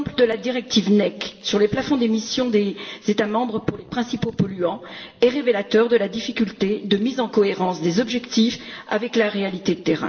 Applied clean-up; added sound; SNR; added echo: none; none; none; reverberation time 2.1 s.